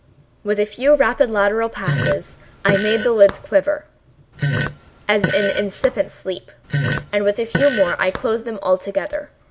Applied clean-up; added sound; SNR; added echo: none; Fart; 4 dB; none.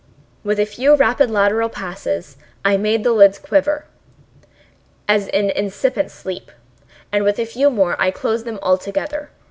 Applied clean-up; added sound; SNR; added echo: none; none; none; none.